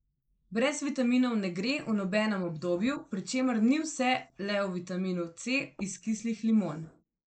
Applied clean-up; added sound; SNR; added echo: neural mask model Resemble Enhance denoiser.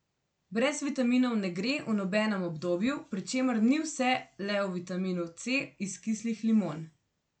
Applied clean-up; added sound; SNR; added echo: none; none; none; none.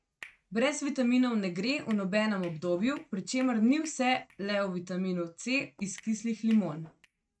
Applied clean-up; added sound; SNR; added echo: neural mask model RNNoise.